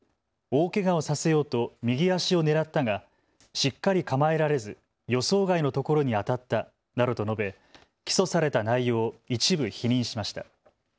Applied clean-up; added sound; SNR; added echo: none; none; none; none.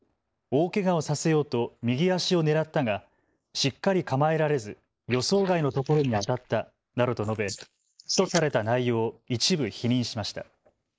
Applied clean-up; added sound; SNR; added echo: neural mask model Resemble Enhance denoiser.